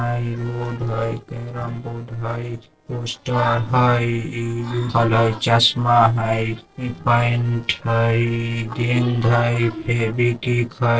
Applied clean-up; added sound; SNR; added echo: neural separator model SepFormer DNS4.